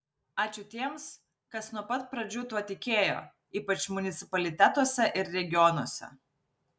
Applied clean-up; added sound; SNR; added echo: none; none; none; none.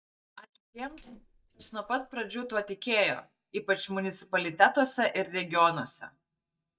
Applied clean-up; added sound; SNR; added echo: neural mask model DeepFilterNet 3.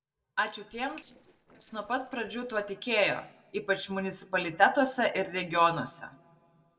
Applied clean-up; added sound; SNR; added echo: neural separator model SepFormer DNS4.